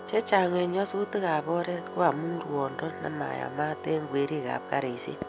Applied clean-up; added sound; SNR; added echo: none; Organ; 11 dB; none.